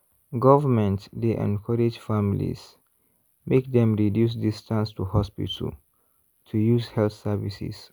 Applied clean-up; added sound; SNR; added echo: none; none; none; none.